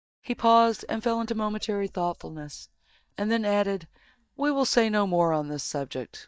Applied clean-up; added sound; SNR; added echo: neural mask model DeepFilterNet 3.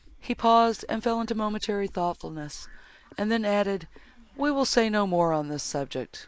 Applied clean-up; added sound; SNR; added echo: neural mask model Resemble Enhance denoiser.